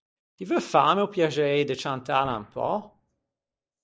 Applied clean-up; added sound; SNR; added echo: neural mask model DeepFilterNet 3.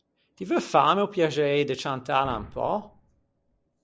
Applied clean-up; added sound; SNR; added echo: none; Boom; 20 dB; none.